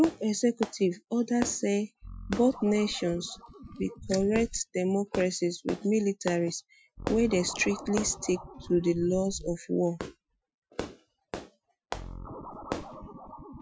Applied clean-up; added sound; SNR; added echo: classical method Wiener filter.